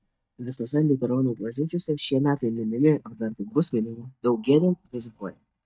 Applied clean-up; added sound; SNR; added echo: neural mask model DeepFilterNet 3.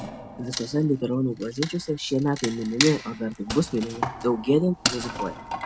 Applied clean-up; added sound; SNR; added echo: none; Wood; 7 dB; none.